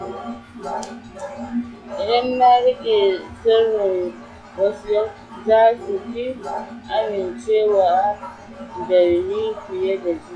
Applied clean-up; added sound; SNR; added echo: classical method log-MMSE.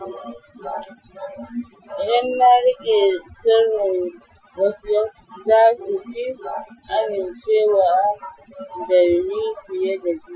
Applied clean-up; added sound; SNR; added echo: classical method Wiener filter.